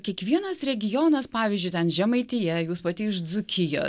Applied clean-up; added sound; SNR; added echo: none; none; none; none.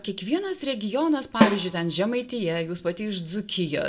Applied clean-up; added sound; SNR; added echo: none; Snare drum; 0 dB; reverberation time 0.3 s.